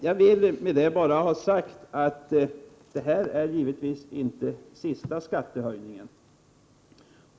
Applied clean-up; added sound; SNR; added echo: none; none; none; none.